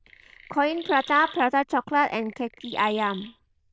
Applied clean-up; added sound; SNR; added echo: neural diffusion model UNIVERSE++.